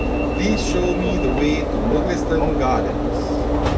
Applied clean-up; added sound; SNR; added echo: none; Alarm / Engine / Train; -5 dB; reverberation time 0.3 s.